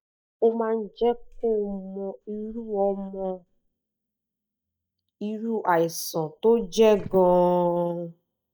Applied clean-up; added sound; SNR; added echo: neural mask model DeepFilterNet 3.